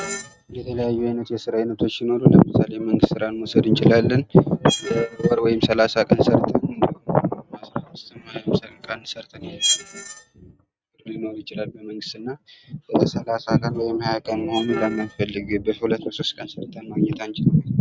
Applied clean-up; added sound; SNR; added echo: neural mask model RNNoise.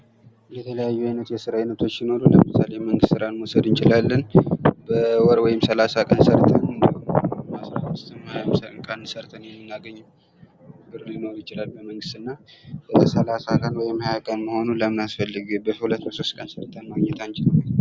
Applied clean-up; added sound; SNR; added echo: none; none; none; none.